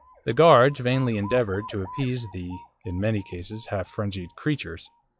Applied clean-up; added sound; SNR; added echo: classical method log-MMSE.